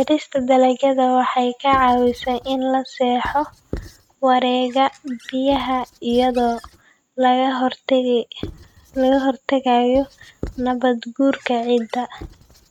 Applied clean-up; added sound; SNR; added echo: neural mask model RNNoise.